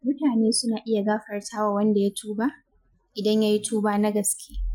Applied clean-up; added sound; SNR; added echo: classical method Wiener filter.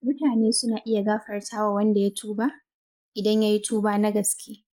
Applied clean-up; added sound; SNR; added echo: neural mask model Resemble Enhance denoiser.